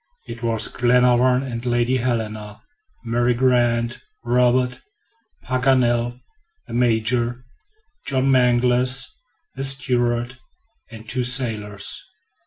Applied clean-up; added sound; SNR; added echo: none; none; none; none.